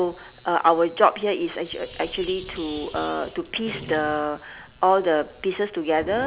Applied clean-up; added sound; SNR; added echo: none; Sink (filling or washing); 18 dB; none.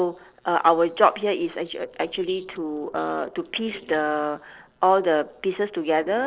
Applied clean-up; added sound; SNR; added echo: neural separator model SepFormer DNS4.